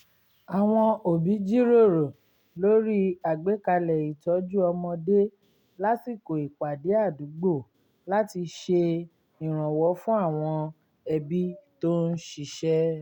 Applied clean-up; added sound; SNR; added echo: none; none; none; none.